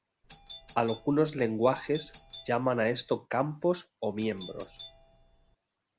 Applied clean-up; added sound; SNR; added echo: none; Doorbell; 20 dB; none.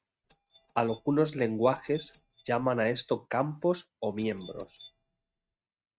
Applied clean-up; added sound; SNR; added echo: neural mask model RNNoise.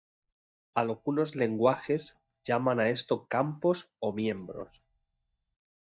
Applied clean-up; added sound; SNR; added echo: neural mask model DeepFilterNet 3.